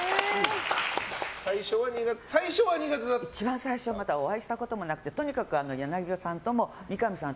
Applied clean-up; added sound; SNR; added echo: none; none; none; none.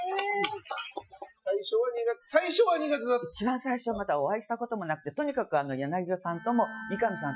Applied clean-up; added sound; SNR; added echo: classical method Wiener filter.